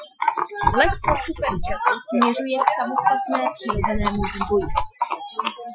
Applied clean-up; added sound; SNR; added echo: classical method Wiener filter.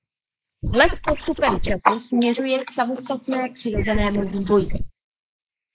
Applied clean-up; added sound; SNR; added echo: neural mask model Resemble Enhance denoiser.